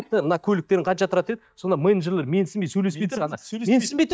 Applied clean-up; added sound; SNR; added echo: neural mask model DeepFilterNet 3.